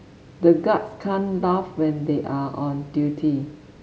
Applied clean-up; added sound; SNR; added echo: none; none; none; none.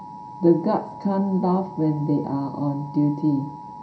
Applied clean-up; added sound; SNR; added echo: none; Alarm; 16 dB; reverberation time 0.3 s.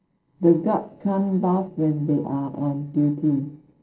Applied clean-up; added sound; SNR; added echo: neural separator model SepFormer DNS4.